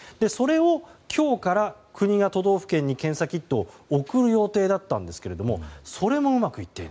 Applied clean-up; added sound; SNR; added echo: none; none; none; none.